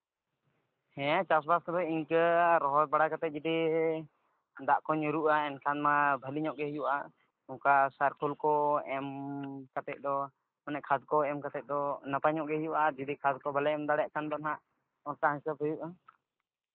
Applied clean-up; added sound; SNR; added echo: neural mask model Resemble Enhance denoiser.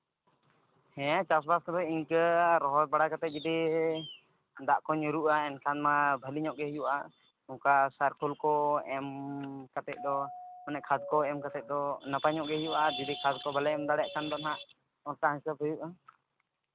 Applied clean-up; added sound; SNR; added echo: none; Doorbell; 13 dB; none.